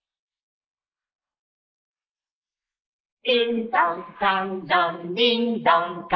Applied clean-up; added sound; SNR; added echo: neural mask model Resemble Enhance denoiser.